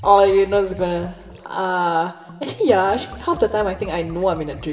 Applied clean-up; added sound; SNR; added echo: none; Liquid; 19 dB; reverberation time 1.5 s.